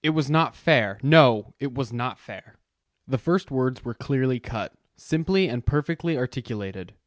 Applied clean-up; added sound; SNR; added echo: none; none; none; none.